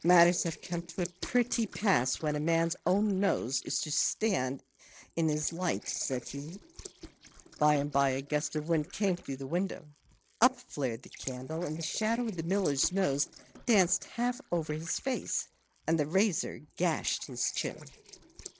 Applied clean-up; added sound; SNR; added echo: neural separator model SepFormer DNS4.